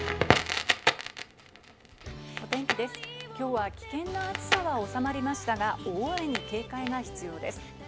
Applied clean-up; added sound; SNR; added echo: none; Crackle; 0 dB; none.